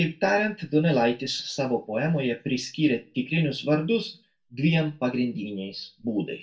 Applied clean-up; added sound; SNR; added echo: none; none; none; reverberation time 0.2 s.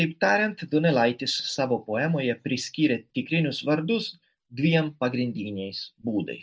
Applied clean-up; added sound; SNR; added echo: none; none; none; none.